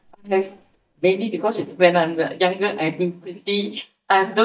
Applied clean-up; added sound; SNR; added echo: neural mask model DeepFilterNet 3.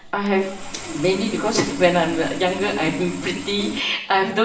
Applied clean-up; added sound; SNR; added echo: none; Sawing; 10 dB; reverberation time 0.7 s.